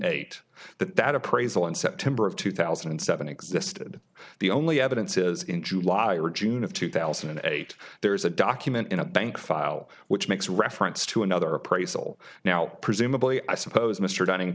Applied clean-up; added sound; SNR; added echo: none; none; none; none.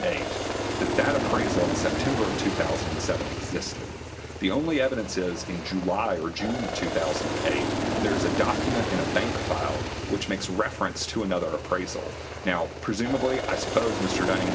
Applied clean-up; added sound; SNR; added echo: none; Aircraft; 1 dB; reverberation time 0.1 s.